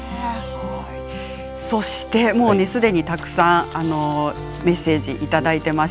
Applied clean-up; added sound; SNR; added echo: none; Wind; 18 dB; none.